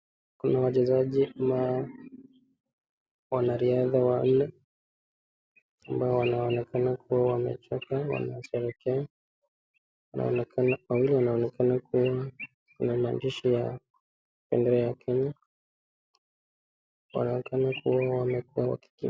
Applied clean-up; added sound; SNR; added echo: none; none; none; none.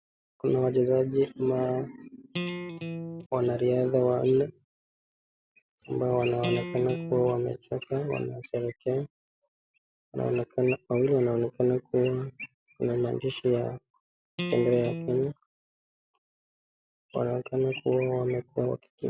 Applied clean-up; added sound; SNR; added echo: none; Electric guitar; 6 dB; none.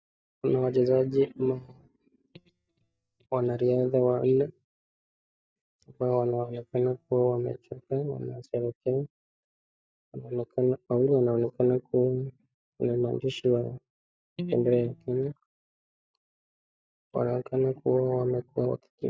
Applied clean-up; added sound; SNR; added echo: neural mask model DeepFilterNet 3.